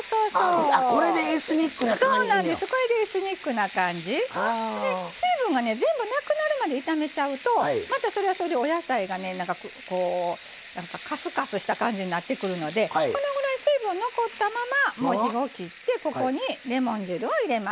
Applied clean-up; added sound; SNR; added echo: none; none; none; none.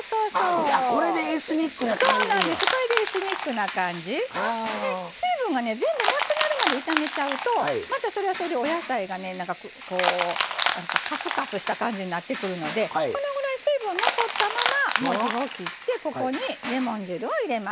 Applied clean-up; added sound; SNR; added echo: none; Crushing; 5 dB; none.